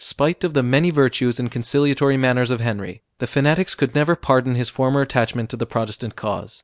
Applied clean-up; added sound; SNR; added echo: none; none; none; none.